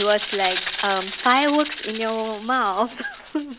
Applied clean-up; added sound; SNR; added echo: none; Rattle (instrument); 9 dB; none.